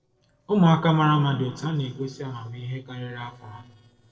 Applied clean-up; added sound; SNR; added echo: neural separator model SepFormer DNS4.